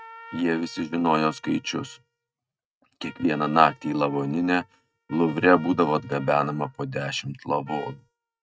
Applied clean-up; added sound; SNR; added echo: neural mask model RNNoise.